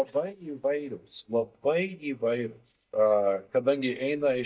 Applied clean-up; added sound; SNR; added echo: neural mask model DeepFilterNet 3.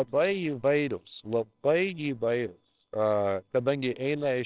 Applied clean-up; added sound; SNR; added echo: neural separator model SepFormer WHAMR!.